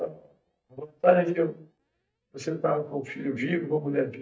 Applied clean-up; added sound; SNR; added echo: neural mask model DeepFilterNet 3.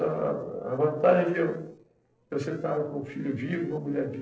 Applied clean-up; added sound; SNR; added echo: neural separator model SepFormer DNS4.